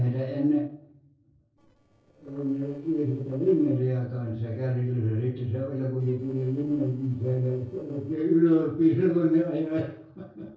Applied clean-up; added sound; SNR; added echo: neural separator model SepFormer DNS4.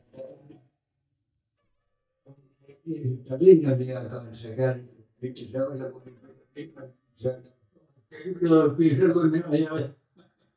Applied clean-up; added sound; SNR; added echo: neural mask model DeepFilterNet 3.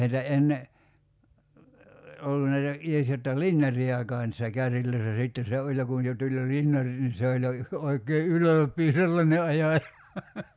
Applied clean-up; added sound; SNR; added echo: none; none; none; none.